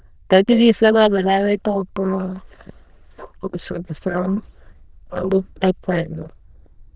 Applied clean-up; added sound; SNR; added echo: neural diffusion model UNIVERSE++.